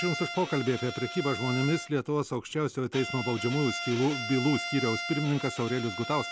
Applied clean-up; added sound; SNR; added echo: none; Bowed string instrument; 8 dB; none.